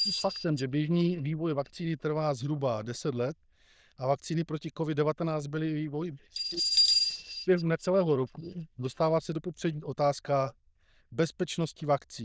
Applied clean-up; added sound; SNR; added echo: neural diffusion model UNIVERSE++.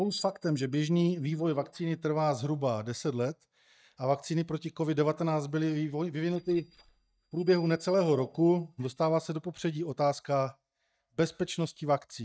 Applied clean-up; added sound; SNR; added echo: neural mask model DeepFilterNet 3.